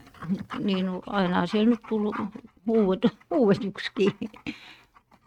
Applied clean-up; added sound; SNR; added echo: neural mask model RNNoise.